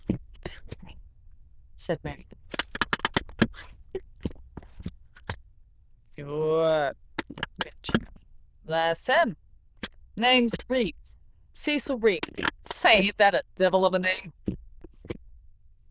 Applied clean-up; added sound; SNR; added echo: neural diffusion model UNIVERSE++.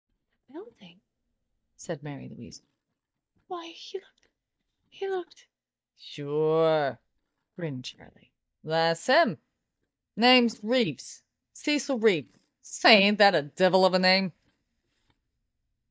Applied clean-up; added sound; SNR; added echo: neural mask model DeepFilterNet 3.